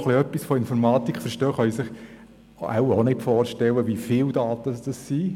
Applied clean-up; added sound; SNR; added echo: none; none; none; none.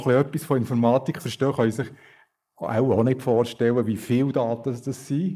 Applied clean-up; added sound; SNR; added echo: neural mask model Resemble Enhance denoiser.